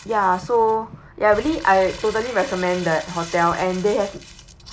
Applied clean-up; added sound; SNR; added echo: none; Crumpling, crinkling; 18 dB; none.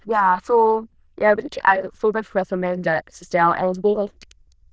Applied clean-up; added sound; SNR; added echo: neural diffusion model UNIVERSE++.